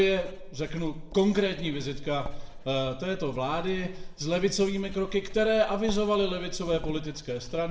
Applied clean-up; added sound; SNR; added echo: none; Writing; 9 dB; reverberation time 0.6 s.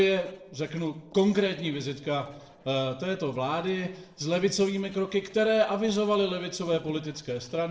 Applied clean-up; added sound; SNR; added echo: neural separator model SepFormer DNS4.